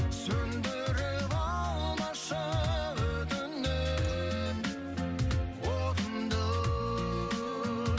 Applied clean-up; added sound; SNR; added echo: none; none; none; none.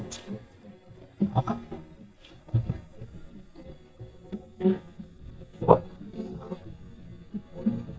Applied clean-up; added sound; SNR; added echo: neural mask model DeepFilterNet 3.